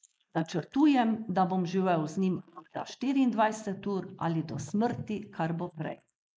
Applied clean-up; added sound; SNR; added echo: neural mask model Resemble Enhance denoiser.